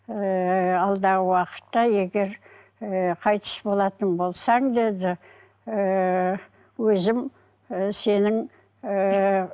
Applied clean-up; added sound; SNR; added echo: none; none; none; none.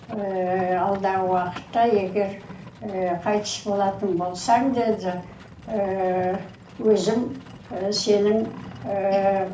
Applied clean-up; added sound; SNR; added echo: none; Livestock, farm animals, working animals; 17 dB; reverberation time 0.4 s.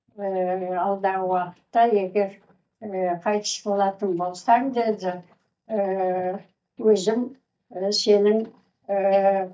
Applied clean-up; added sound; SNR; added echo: neural mask model DeepFilterNet 3.